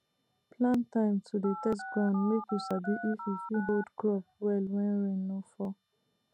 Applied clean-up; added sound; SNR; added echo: none; Telephone; 9 dB; none.